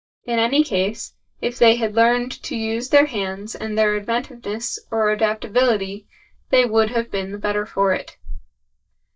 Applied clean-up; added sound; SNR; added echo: neural mask model DeepFilterNet 3.